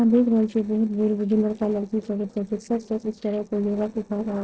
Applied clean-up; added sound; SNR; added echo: neural separator model SepFormer DNS4.